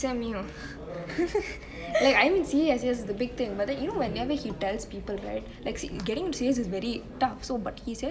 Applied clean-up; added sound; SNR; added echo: none; none; none; none.